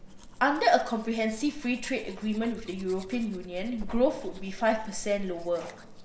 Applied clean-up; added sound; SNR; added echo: none; Domestic sounds, home sounds; 11 dB; none.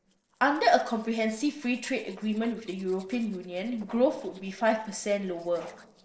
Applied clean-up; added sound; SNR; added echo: neural separator model SepFormer DNS4.